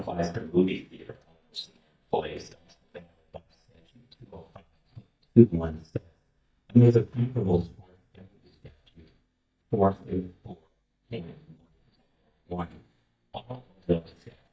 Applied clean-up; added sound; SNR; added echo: neural mask model DeepFilterNet 3.